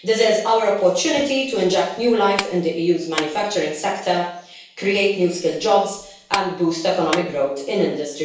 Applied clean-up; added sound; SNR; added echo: none; Clapping; 16 dB; reverberation time 0.7 s.